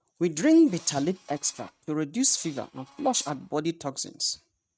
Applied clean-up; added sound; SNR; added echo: neural mask model RNNoise.